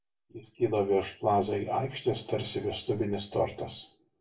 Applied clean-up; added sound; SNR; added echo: none; none; none; reverberation time 0.3 s.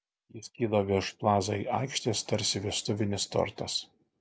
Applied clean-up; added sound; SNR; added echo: none; none; none; none.